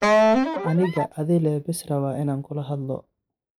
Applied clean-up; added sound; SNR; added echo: neural mask model Resemble Enhance denoiser.